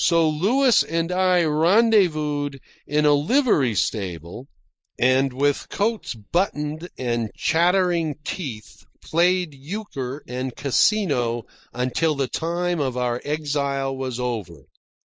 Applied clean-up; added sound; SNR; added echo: neural mask model Resemble Enhance denoiser.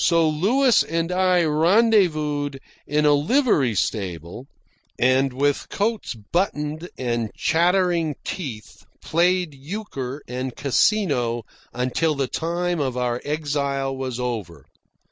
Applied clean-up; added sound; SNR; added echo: none; none; none; none.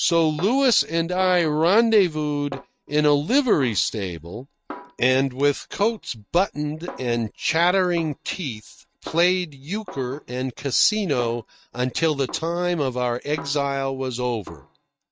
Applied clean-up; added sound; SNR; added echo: neural mask model RNNoise.